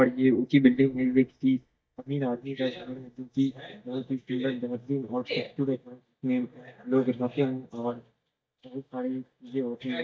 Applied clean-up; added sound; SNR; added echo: neural mask model DeepFilterNet 3.